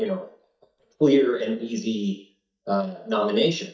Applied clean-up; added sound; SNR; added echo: neural mask model DeepFilterNet 3.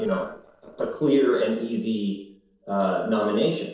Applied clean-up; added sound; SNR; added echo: neural separator model SepFormer DNS4.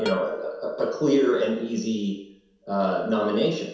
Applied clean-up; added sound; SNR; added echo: none; Plucked string instrument; 17 dB; reverberation time 0.7 s.